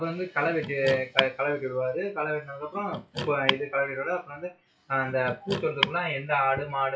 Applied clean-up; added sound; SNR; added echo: classical method log-MMSE.